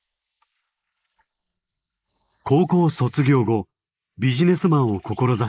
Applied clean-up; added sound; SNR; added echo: neural mask model Resemble Enhance denoiser.